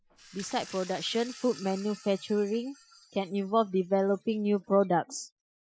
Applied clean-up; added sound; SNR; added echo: classical method Wiener filter.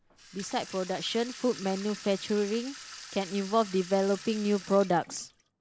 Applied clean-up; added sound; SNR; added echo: none; Sink (filling or washing) / Water tap, faucet; 16 dB; none.